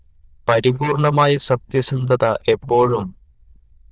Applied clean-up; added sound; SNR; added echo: neural diffusion model UNIVERSE++.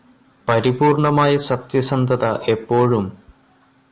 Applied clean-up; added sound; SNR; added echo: none; none; none; none.